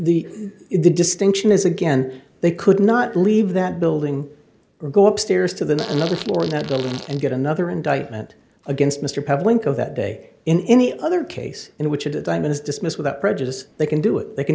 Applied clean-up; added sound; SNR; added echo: none; Fart; 15 dB; none.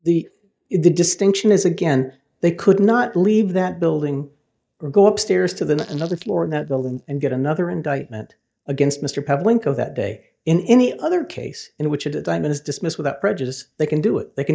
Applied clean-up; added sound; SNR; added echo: neural mask model DeepFilterNet 3.